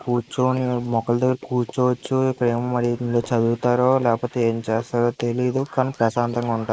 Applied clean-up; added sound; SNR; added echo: neural mask model Resemble Enhance denoiser.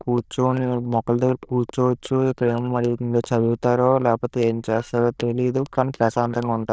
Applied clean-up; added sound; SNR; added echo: neural diffusion model UNIVERSE++.